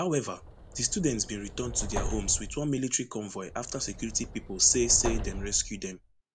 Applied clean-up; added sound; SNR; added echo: none; Subway, metro, underground; 7 dB; none.